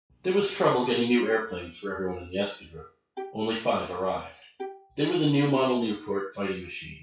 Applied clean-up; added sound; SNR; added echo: classical method WPE with log-MMSE.